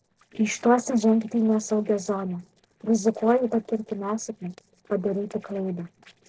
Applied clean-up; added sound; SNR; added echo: neural separator model SepFormer DNS4.